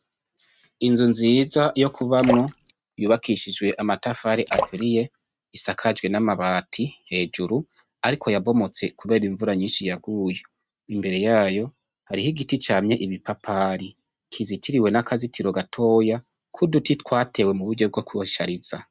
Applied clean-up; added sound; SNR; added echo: neural mask model RNNoise.